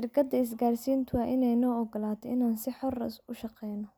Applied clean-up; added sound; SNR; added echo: none; none; none; none.